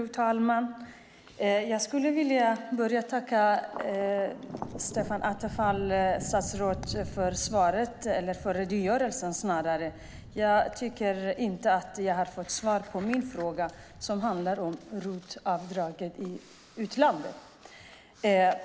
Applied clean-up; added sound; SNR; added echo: none; Thunder; 16 dB; none.